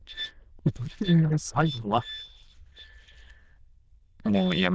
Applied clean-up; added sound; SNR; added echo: neural diffusion model UNIVERSE++.